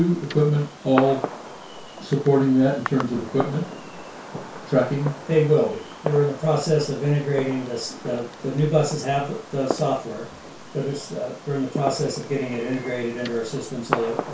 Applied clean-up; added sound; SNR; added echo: none; Fireworks; 10 dB; reverberation time 0.2 s.